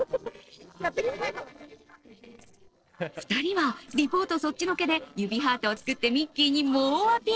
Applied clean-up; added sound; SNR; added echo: neural separator model SepFormer DNS4.